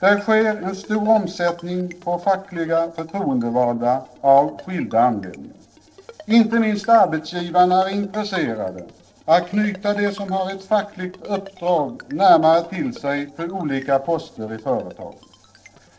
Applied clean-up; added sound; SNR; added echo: neural separator model SepFormer DNS4.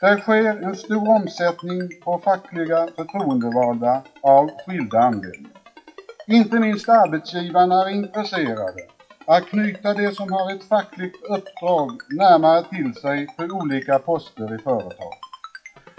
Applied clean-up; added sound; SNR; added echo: classical method WPE with log-MMSE.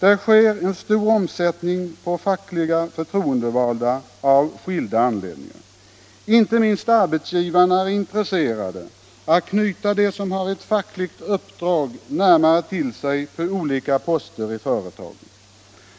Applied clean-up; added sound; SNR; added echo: none; none; none; none.